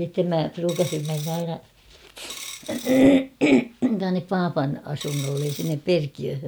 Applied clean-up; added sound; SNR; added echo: none; Coin (dropping); 16 dB; none.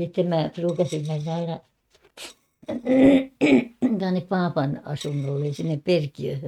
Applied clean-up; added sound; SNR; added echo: neural mask model RNNoise.